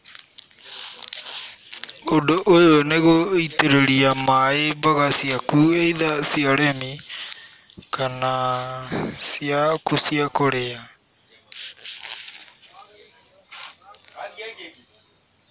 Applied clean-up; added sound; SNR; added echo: none; none; none; none.